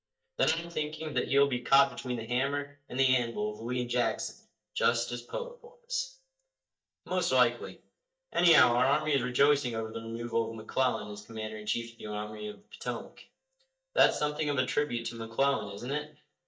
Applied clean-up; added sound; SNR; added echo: neural mask model DeepFilterNet 3.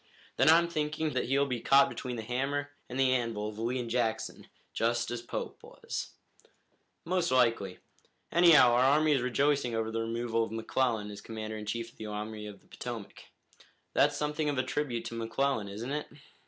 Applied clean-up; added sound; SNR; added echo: none; none; none; none.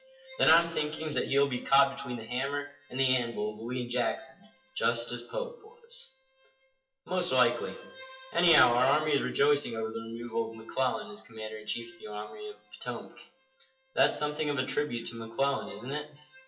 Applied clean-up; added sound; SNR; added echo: classical method WPE with log-MMSE.